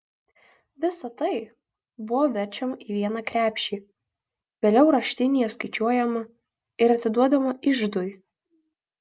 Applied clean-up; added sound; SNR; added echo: none; none; none; none.